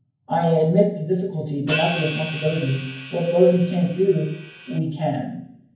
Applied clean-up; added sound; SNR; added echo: none; Hi-hat; 11 dB; reverberation time 0.9 s.